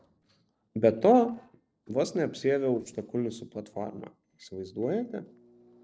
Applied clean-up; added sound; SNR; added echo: neural separator model SepFormer DNS4.